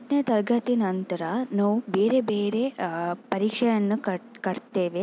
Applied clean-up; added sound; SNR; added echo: none; none; none; none.